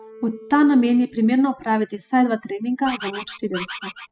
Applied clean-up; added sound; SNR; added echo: classical method spectral subtraction.